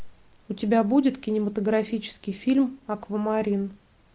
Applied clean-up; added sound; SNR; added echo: none; none; none; none.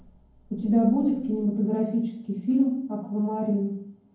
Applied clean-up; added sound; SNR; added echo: none; none; none; reverberation time 0.9 s.